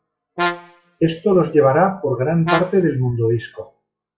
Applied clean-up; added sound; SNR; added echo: classical method log-MMSE.